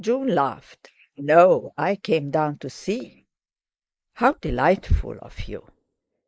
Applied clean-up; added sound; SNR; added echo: neural mask model Resemble Enhance denoiser.